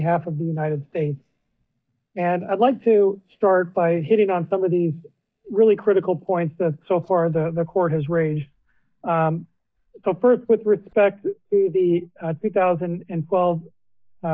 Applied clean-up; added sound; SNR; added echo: neural mask model DeepFilterNet 3.